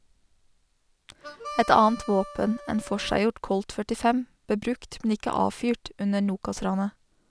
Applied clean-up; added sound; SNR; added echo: none; Harmonica; 15 dB; none.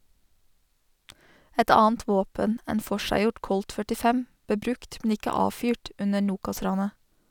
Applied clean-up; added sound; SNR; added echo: none; none; none; none.